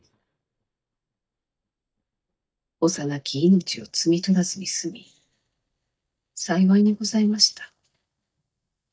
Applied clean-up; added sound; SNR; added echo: neural mask model DeepFilterNet 3.